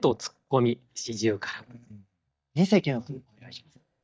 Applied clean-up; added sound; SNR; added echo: neural mask model DeepFilterNet 3.